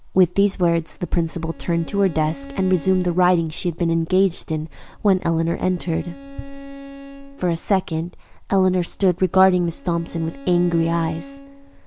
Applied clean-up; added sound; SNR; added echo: none; Bowed string instrument; 19 dB; none.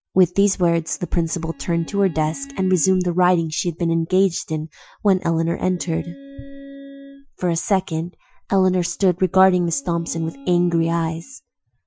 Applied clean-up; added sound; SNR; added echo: classical method Wiener filter.